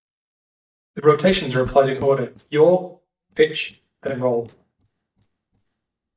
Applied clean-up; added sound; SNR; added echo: neural mask model DeepFilterNet 3.